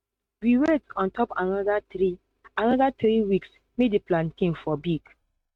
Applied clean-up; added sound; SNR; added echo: neural mask model RNNoise.